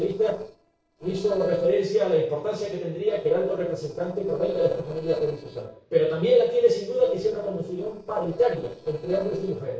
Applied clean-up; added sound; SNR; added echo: neural separator model SepFormer DNS4.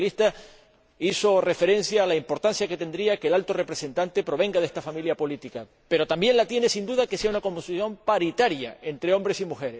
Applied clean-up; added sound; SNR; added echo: none; none; none; none.